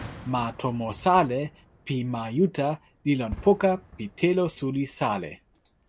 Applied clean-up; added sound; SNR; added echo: none; Fireworks; 19 dB; none.